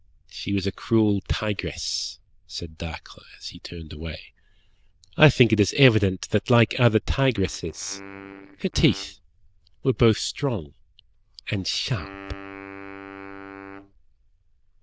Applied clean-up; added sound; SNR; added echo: neural diffusion model UNIVERSE++.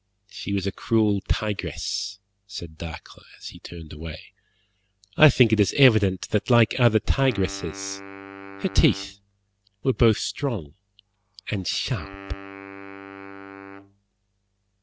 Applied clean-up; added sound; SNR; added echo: none; Wind instrument, woodwind instrument; 16 dB; none.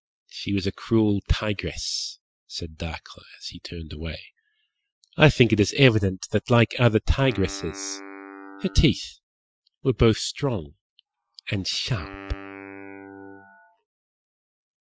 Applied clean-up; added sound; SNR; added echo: classical method Wiener filter.